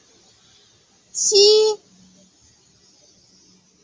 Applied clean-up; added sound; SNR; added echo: none; none; none; none.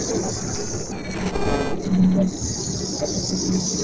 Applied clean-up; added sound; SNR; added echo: neural separator model SepFormer DNS4.